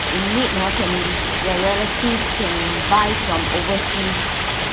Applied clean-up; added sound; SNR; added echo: none; Stream; -2 dB; none.